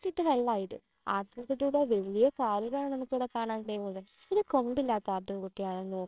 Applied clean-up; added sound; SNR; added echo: neural separator model SepFormer WHAMR!.